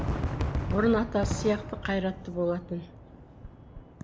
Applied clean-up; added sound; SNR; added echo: none; Fireworks; 3 dB; none.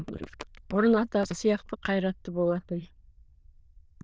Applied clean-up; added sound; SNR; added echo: neural diffusion model UNIVERSE++.